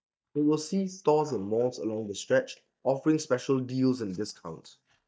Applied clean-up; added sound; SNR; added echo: neural mask model DeepFilterNet 3.